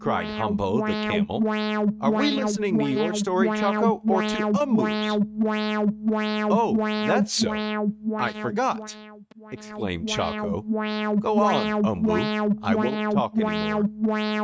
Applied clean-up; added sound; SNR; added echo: neural mask model RNNoise.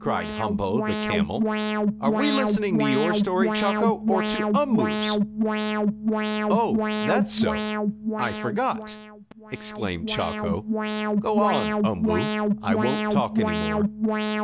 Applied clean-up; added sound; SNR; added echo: none; Alarm; -3 dB; none.